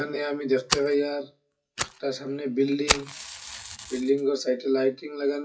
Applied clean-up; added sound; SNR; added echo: classical method WPE with log-MMSE.